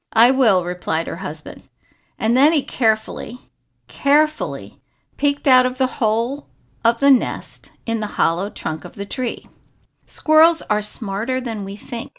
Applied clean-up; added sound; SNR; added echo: none; none; none; none.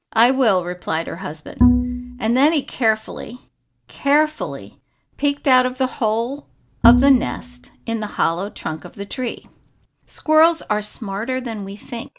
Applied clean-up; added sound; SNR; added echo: none; Bowed string instrument; -1 dB; none.